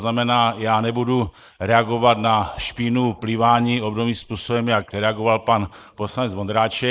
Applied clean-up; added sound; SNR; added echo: neural mask model Resemble Enhance denoiser.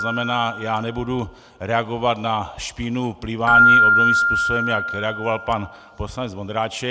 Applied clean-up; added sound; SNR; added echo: none; Keyboard (musical); -3 dB; none.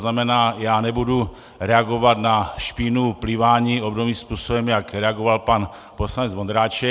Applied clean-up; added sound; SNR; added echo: none; none; none; none.